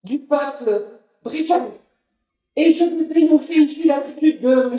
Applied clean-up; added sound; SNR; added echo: neural mask model DeepFilterNet 3.